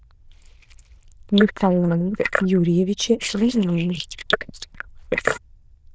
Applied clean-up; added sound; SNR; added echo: neural diffusion model UNIVERSE++.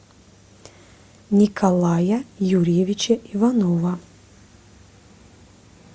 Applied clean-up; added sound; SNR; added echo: none; none; none; none.